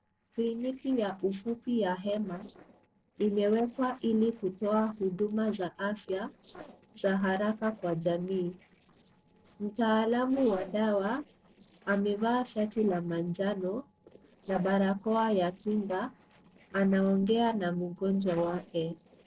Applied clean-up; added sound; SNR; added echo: neural separator model SepFormer DNS4.